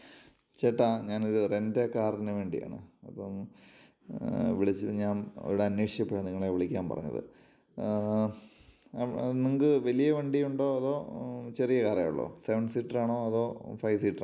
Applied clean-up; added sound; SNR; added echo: none; none; none; none.